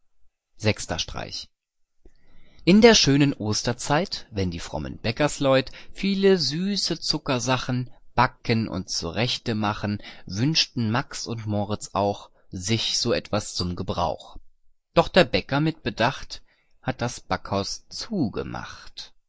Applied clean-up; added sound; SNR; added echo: neural mask model Resemble Enhance denoiser.